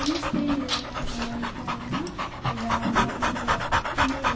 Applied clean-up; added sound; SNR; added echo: none; Dog; -3 dB; reverberation time 0.3 s.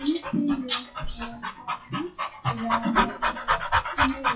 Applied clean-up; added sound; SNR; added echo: classical method WPE with log-MMSE.